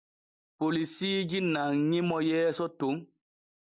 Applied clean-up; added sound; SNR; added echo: none; none; none; none.